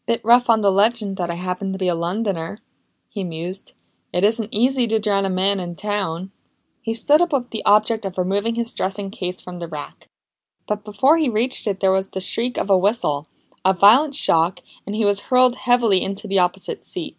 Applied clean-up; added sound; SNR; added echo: none; none; none; none.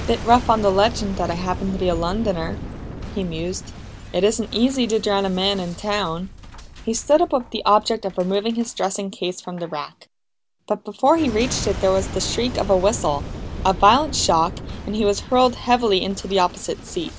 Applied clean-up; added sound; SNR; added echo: none; Boom; 11 dB; none.